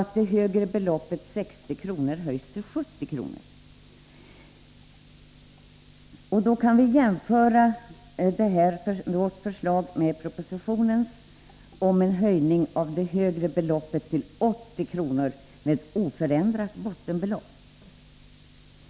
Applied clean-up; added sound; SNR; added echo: none; none; none; none.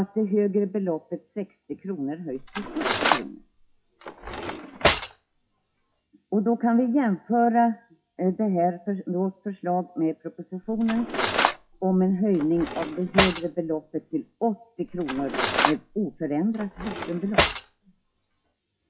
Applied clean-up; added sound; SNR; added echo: classical method WPE with log-MMSE.